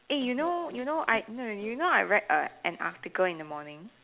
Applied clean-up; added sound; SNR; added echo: none; none; none; none.